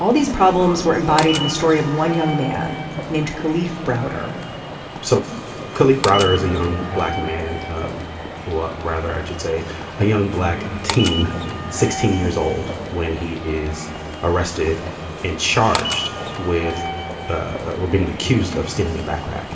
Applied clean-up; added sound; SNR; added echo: none; Walk, footsteps / Subway, metro, underground; 9 dB; reverberation time 2.5 s.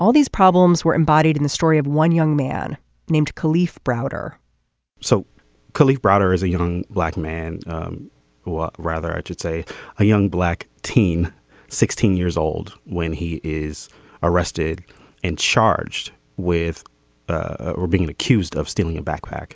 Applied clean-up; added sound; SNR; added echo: none; none; none; none.